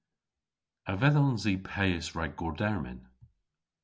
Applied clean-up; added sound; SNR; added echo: none; none; none; none.